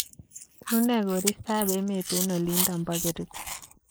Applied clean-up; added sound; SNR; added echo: neural mask model Resemble Enhance denoiser.